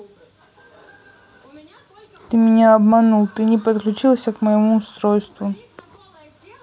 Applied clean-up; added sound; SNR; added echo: none; none; none; none.